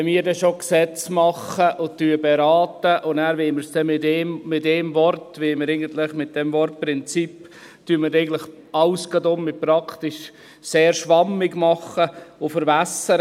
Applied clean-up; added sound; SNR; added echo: none; none; none; none.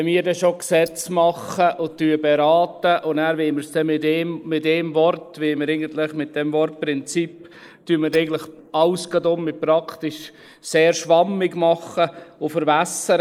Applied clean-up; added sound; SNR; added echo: neural mask model Resemble Enhance denoiser.